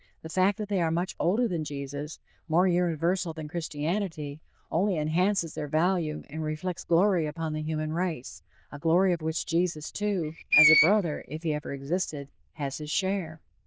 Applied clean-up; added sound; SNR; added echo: neural diffusion model UNIVERSE++.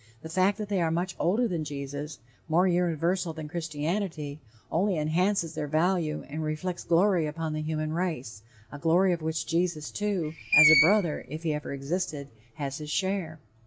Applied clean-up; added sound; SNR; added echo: none; Screech; 3 dB; none.